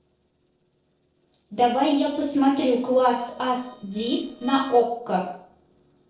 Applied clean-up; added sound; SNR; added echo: neural separator model SepFormer DNS4.